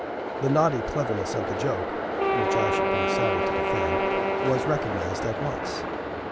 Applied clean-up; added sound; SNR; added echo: none; Wind instrument, woodwind instrument + Train; -3 dB; none.